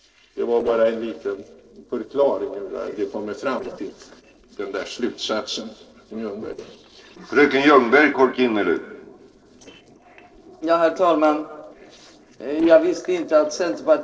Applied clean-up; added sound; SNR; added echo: neural separator model SepFormer DNS4.